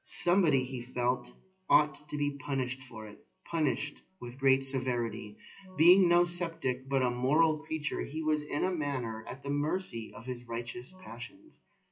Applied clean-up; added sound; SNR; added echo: classical method WPE with log-MMSE.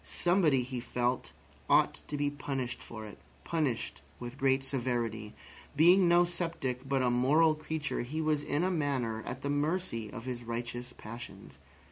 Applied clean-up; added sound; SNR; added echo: none; none; none; none.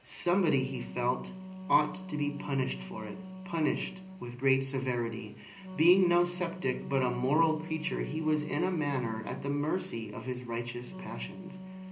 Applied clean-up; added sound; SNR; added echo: none; Wind instrument, woodwind instrument; 13 dB; reverberation time 0.5 s.